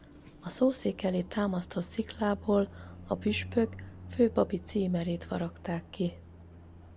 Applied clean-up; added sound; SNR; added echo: none; Car passing by; 15 dB; none.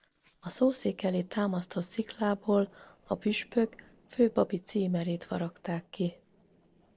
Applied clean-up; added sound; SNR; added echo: neural separator model SepFormer DNS4.